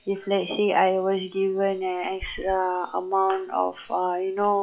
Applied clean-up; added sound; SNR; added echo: classical method log-MMSE.